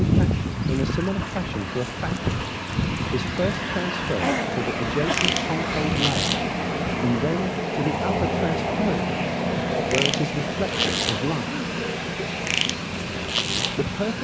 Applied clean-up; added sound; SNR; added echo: none; Fart + Train; -5 dB; none.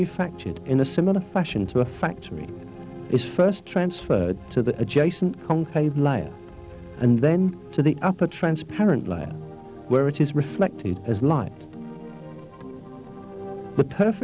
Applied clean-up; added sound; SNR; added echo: none; none; none; none.